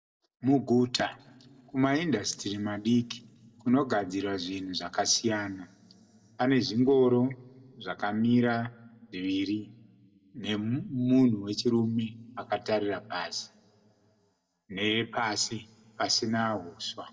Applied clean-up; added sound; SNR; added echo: none; Fireworks; 17 dB; reverberation time 0.5 s.